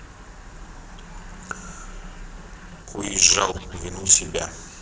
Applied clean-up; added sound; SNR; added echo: neural separator model SepFormer DNS4.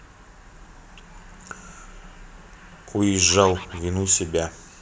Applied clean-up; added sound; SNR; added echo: none; Bird; 12 dB; none.